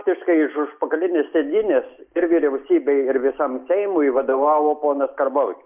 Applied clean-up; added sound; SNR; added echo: neural mask model Resemble Enhance denoiser.